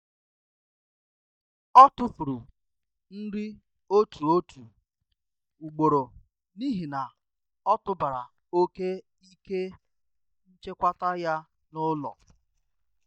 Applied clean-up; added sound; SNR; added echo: neural mask model DeepFilterNet 3.